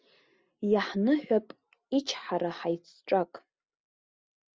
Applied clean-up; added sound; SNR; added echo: none; none; none; none.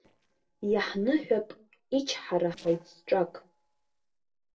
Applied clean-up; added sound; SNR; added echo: neural separator model SepFormer DNS4.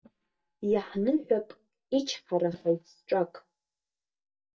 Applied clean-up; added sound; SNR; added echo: neural mask model DeepFilterNet 3.